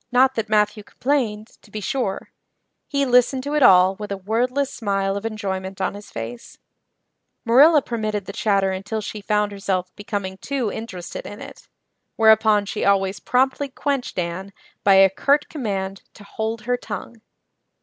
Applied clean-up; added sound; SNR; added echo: none; none; none; none.